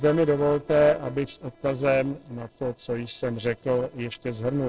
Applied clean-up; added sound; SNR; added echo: neural separator model SepFormer DNS4.